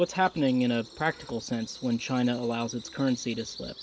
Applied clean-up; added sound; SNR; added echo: none; Bird vocalization, bird call, bird song; 19 dB; none.